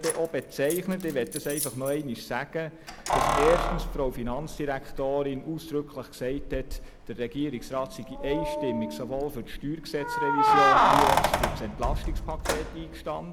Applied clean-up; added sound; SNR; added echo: none; Keys jangling; -2 dB; none.